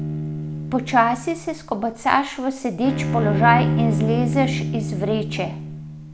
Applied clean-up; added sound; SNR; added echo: none; Bowed string instrument; 2 dB; none.